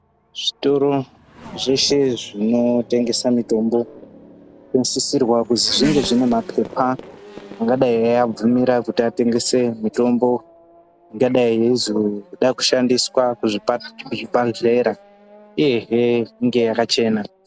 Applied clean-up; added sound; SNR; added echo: none; Race car, auto racing / Accelerating, revving, vroom; 19 dB; none.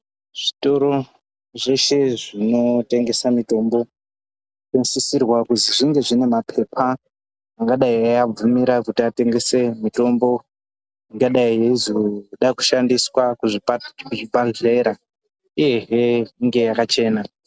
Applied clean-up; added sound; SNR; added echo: none; none; none; none.